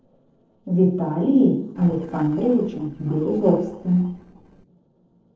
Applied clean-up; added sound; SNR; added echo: neural separator model SepFormer DNS4.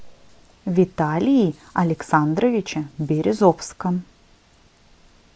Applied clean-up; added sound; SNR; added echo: none; none; none; none.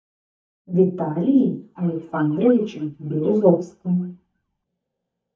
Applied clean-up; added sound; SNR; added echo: neural mask model DeepFilterNet 3.